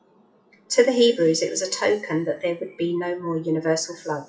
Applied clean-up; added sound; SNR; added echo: classical method WPE with log-MMSE.